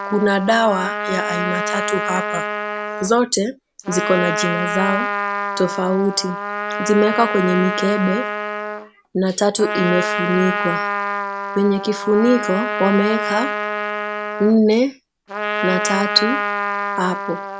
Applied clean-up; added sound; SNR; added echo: none; Trumpet; 3 dB; none.